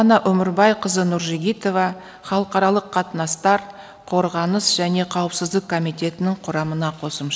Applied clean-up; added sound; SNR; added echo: none; none; none; none.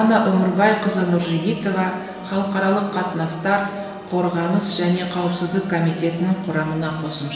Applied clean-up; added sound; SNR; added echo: none; Organ; 16 dB; reverberation time 1.3 s.